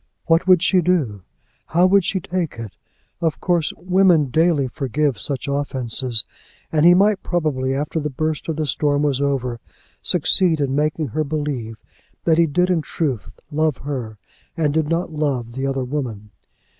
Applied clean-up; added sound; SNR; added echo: none; none; none; none.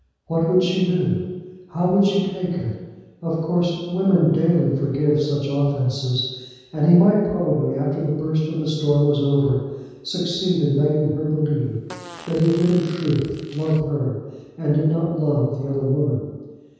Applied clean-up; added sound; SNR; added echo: none; Fart; 20 dB; reverberation time 1.2 s.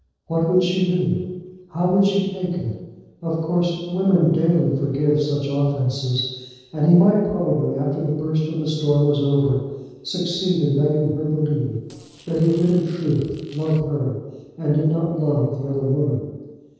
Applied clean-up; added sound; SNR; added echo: neural separator model SepFormer DNS4.